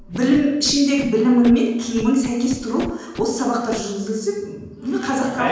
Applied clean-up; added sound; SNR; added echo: none; Scratching (performance technique); 17 dB; reverberation time 1.0 s.